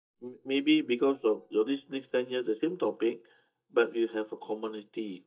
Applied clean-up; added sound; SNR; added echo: neural mask model DeepFilterNet 3.